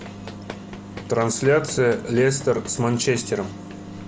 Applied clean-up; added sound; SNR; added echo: none; Run; 19 dB; none.